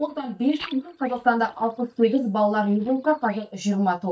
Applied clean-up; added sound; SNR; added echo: neural mask model DeepFilterNet 3.